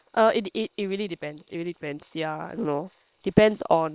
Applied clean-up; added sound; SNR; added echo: neural separator model SepFormer WHAM!.